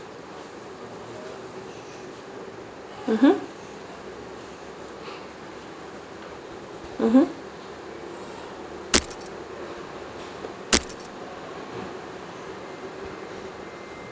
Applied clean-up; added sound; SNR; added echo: none; Shatter; -2 dB; none.